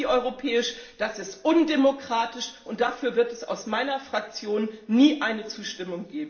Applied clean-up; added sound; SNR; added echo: none; none; none; reverberation time 1.7 s.